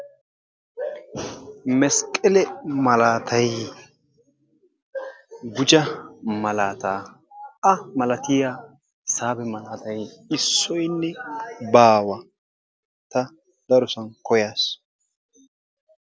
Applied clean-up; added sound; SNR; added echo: none; none; none; none.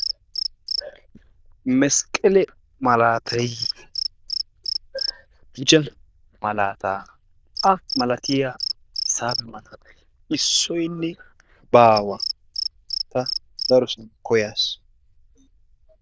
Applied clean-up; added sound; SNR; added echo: neural diffusion model UNIVERSE++.